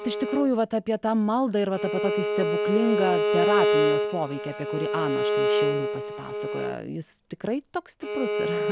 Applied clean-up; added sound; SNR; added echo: none; Bowed string instrument; -1 dB; none.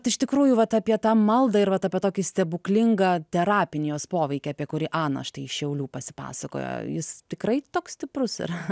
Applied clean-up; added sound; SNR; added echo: none; none; none; none.